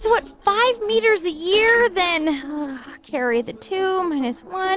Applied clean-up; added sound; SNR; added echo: neural separator model SepFormer DNS4.